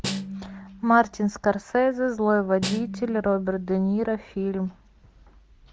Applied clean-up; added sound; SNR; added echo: none; Snare drum; 11 dB; none.